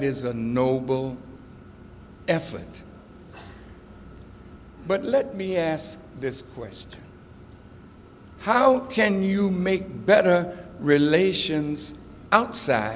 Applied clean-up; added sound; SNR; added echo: none; none; none; none.